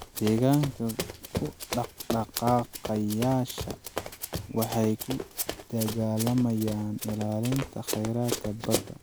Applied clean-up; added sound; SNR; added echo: none; Run; 7 dB; none.